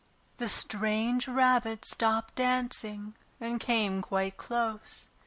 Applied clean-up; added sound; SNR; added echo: none; none; none; none.